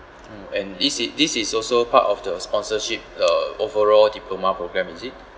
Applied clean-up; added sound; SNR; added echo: none; none; none; none.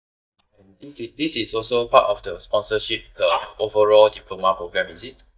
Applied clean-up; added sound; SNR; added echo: neural mask model DeepFilterNet 3.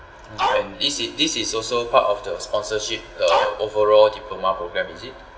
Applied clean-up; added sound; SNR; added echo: none; Dog; 1 dB; reverberation time 0.7 s.